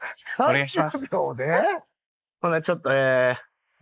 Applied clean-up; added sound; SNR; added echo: neural mask model Resemble Enhance denoiser.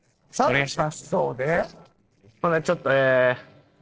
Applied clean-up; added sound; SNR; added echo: neural separator model SepFormer DNS4.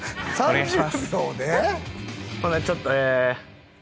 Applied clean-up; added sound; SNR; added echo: none; none; none; none.